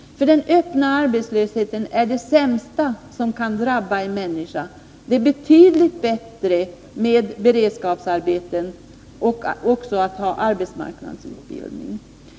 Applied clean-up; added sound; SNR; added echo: none; none; none; none.